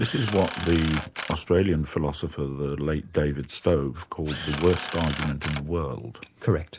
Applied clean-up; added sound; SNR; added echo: none; Drill; 10 dB; none.